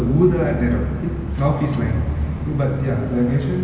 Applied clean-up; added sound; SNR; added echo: none; none; none; none.